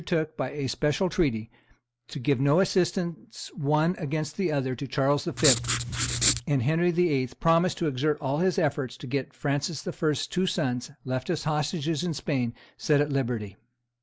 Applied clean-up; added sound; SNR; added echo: none; Writing; 0 dB; none.